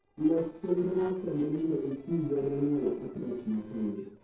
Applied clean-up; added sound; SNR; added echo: neural separator model SepFormer DNS4.